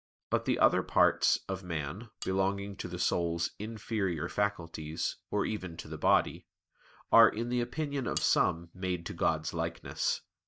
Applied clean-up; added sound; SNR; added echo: neural mask model DeepFilterNet 3.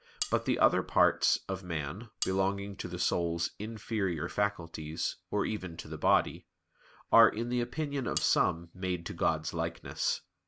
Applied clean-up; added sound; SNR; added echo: none; Cutlery, silverware; 10 dB; none.